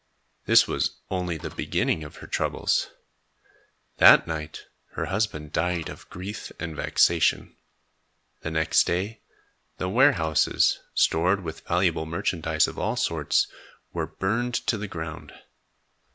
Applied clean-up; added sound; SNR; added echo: none; Printer; 19 dB; none.